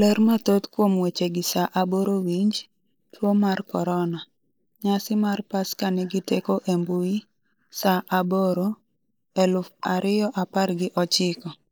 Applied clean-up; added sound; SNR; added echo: neural mask model Resemble Enhance denoiser.